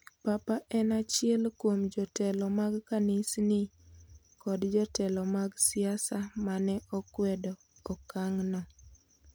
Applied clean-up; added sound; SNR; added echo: none; none; none; none.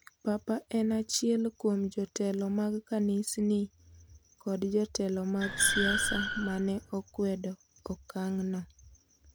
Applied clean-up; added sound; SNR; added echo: none; Car; 2 dB; none.